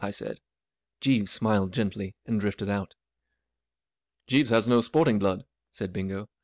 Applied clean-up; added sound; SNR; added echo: none; none; none; none.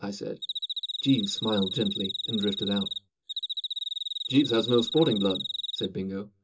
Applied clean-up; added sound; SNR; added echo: none; Cricket; 5 dB; reverberation time 0.2 s.